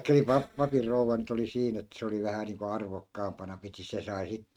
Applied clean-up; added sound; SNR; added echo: neural mask model RNNoise.